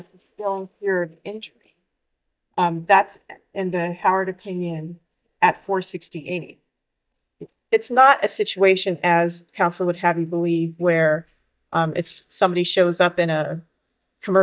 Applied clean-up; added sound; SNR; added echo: neural mask model DeepFilterNet 3.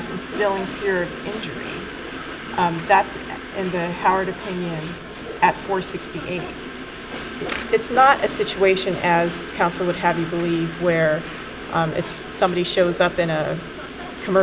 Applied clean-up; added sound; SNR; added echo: none; Train; 10 dB; none.